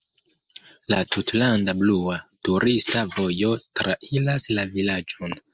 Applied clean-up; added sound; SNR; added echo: neural mask model Resemble Enhance denoiser.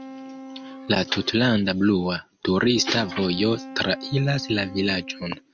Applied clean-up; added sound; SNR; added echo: none; Wind instrument, woodwind instrument; 16 dB; none.